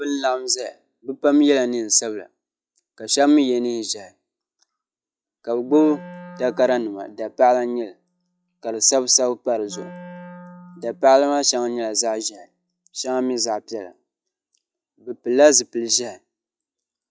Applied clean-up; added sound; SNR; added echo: classical method log-MMSE.